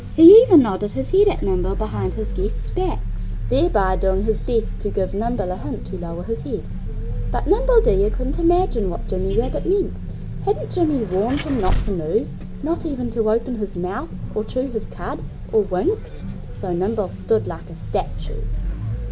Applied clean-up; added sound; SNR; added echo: none; Vehicle; 4 dB; none.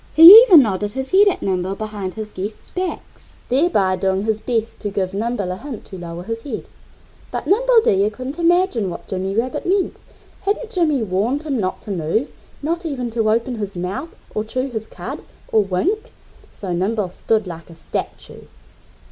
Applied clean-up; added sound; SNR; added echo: none; none; none; none.